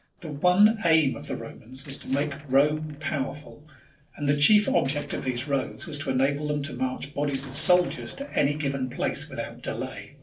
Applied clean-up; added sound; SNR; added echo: neural separator model SepFormer DNS4.